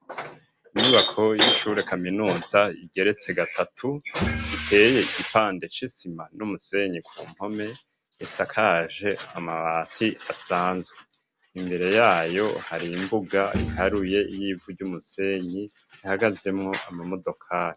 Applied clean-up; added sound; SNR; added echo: none; Bowed string instrument; 8 dB; none.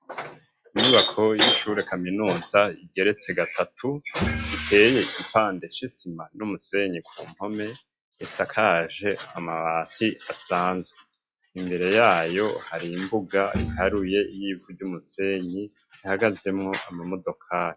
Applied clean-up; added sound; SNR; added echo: classical method log-MMSE.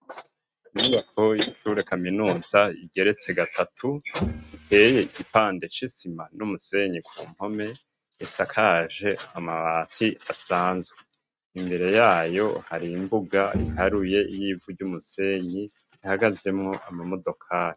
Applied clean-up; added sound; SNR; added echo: neural mask model RNNoise.